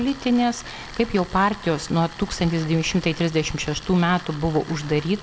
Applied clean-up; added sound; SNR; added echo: none; Tools; 17 dB; none.